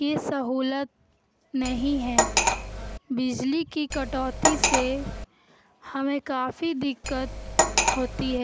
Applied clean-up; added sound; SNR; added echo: none; Cutlery, silverware; -3 dB; none.